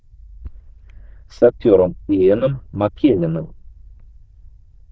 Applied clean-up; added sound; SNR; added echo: neural diffusion model UNIVERSE++.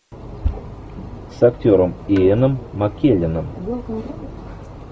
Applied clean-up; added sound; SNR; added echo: none; Percussion; 16 dB; none.